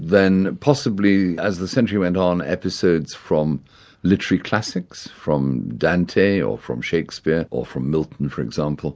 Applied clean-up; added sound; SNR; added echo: none; none; none; none.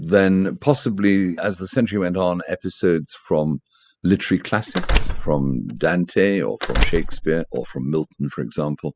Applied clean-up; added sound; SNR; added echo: classical method spectral subtraction.